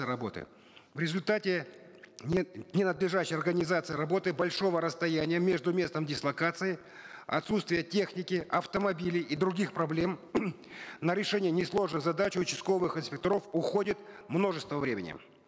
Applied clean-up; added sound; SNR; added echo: none; none; none; none.